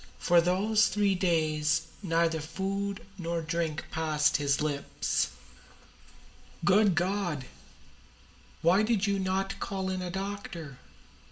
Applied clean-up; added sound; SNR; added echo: none; none; none; reverberation time 0.4 s.